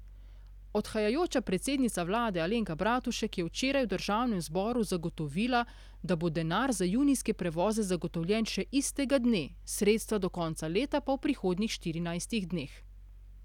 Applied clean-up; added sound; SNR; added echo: none; Mechanical fan; 18 dB; none.